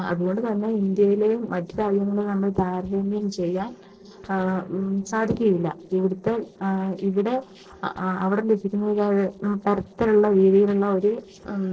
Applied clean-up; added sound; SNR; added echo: neural separator model SepFormer DNS4.